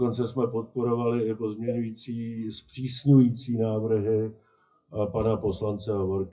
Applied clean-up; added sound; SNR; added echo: classical method WPE with log-MMSE.